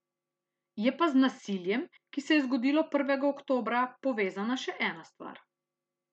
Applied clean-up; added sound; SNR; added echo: none; none; none; none.